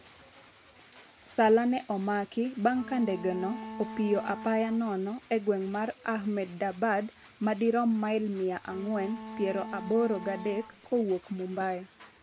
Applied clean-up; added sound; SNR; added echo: none; Bowed string instrument; 11 dB; none.